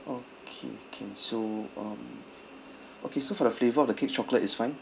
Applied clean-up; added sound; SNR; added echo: none; none; none; none.